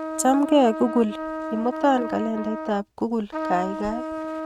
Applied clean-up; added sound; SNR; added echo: neural mask model RNNoise.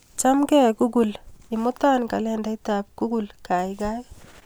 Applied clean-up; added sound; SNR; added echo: none; none; none; none.